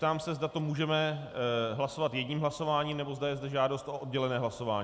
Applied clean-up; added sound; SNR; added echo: none; none; none; none.